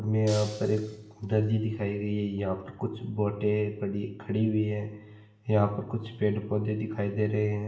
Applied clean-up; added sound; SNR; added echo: none; Shatter; 18 dB; reverberation time 0.8 s.